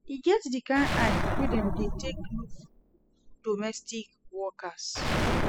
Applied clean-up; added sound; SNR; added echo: classical method spectral subtraction.